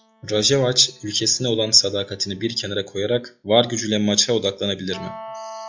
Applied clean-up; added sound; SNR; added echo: classical method log-MMSE.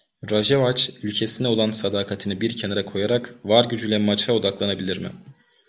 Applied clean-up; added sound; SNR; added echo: none; none; none; none.